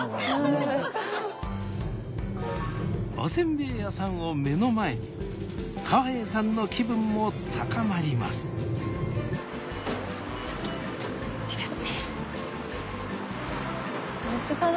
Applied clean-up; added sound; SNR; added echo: none; none; none; none.